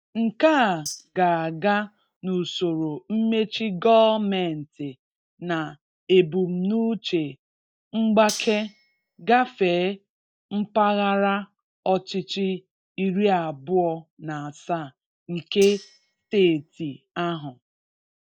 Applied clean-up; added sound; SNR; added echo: neural mask model DeepFilterNet 3.